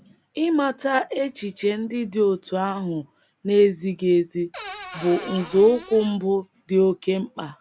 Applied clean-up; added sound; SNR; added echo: none; Cupboard open or close / Door; 14 dB; none.